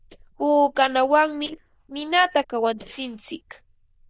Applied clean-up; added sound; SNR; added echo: neural diffusion model UNIVERSE++.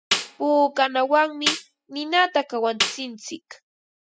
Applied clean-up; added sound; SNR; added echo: classical method spectral subtraction.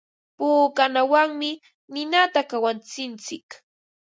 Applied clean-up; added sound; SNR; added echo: none; none; none; none.